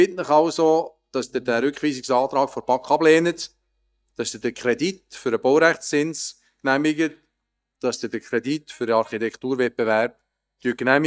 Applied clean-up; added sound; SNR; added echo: neural mask model DeepFilterNet 3.